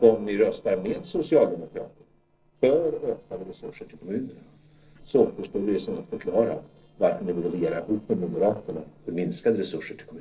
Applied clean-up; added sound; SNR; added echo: neural separator model SepFormer DNS4.